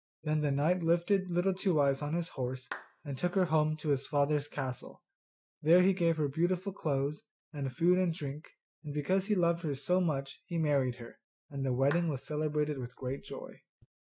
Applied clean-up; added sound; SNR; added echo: neural mask model RNNoise.